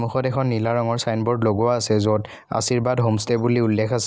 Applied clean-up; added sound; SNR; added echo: none; none; none; none.